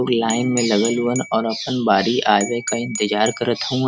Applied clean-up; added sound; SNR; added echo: none; Glass / Bell; 12 dB; none.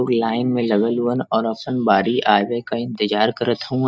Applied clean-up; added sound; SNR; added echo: neural mask model DeepFilterNet 3.